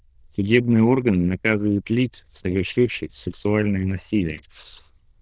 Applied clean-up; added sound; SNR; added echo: neural diffusion model UNIVERSE++.